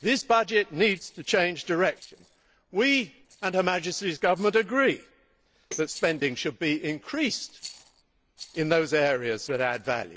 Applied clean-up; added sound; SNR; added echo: neural separator model SepFormer DNS4.